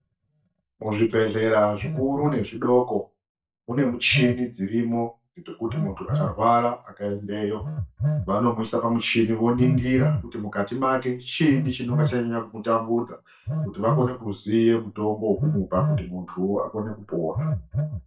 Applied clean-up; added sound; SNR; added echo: neural mask model DeepFilterNet 3.